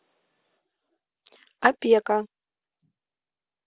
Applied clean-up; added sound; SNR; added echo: none; none; none; none.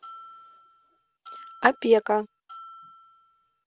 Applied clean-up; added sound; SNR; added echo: none; Bell; 20 dB; none.